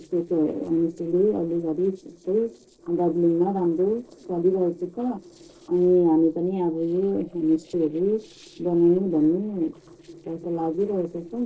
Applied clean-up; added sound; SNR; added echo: neural separator model SepFormer DNS4.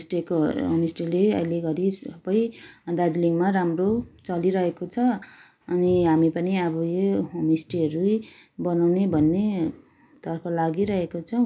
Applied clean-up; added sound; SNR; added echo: none; none; none; none.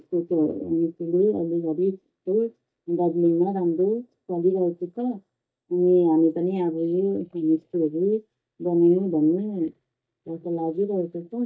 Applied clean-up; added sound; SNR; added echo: neural mask model DeepFilterNet 3.